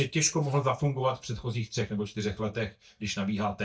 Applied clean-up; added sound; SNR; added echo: neural mask model DeepFilterNet 3.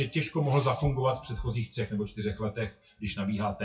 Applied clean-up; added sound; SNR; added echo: classical method WPE with log-MMSE.